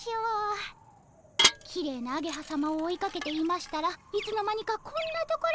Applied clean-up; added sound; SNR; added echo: none; Dishes, pots, and pans / Glass; 2 dB; none.